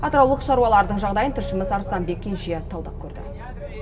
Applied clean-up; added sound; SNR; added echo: none; Boat, Water vehicle; 8 dB; reverberation time 1.2 s.